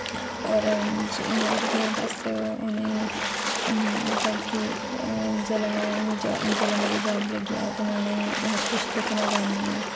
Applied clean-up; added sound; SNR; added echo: none; Domestic sounds, home sounds + Splash, splatter; 2 dB; none.